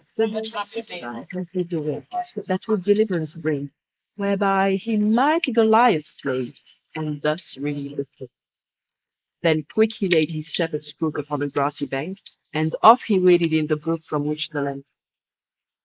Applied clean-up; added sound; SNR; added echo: neural mask model Resemble Enhance denoiser.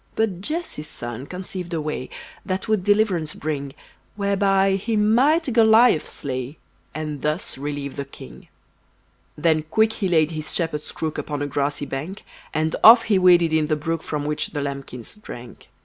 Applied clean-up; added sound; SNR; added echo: none; none; none; none.